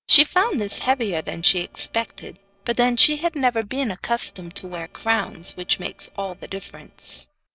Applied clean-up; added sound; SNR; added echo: neural separator model SepFormer DNS4.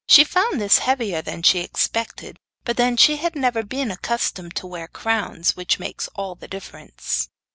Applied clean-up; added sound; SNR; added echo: none; none; none; none.